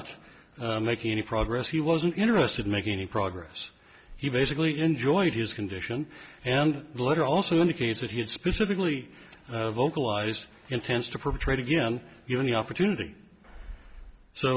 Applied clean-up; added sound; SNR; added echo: none; none; none; none.